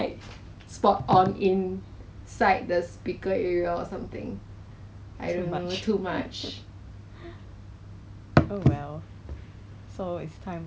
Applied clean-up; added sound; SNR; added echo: none; none; none; none.